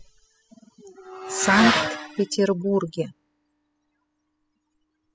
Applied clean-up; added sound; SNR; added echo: classical method spectral subtraction.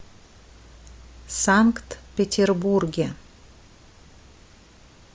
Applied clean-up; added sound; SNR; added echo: none; none; none; none.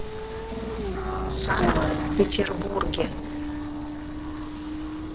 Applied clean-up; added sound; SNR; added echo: neural separator model SepFormer DNS4.